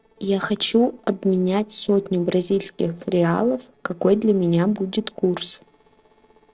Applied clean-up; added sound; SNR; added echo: neural separator model SepFormer DNS4.